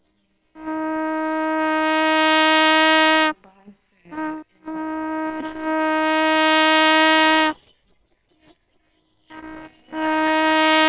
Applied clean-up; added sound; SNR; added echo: neural separator model SepFormer WHAMR!.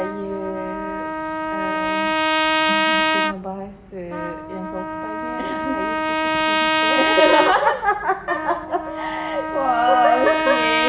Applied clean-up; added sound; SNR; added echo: none; Trumpet; -1 dB; reverberation time 0.8 s.